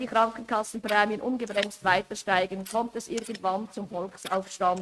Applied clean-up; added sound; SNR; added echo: neural mask model RNNoise.